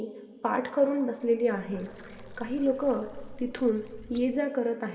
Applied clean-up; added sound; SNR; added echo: none; Water; 16 dB; reverberation time 2.1 s.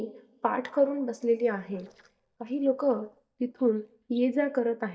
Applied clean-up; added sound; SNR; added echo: neural mask model DeepFilterNet 3.